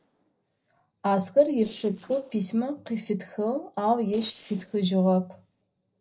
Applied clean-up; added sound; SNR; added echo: neural separator model SepFormer DNS4.